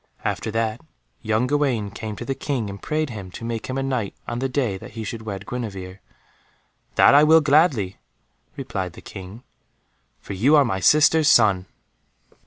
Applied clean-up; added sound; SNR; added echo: none; none; none; none.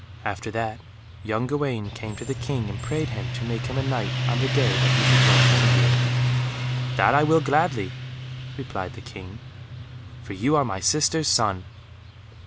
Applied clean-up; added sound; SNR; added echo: none; Motorcycle; -2 dB; none.